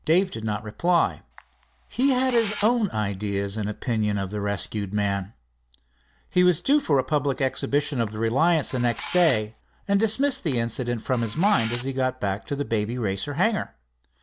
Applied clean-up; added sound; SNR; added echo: none; Camera; 11 dB; none.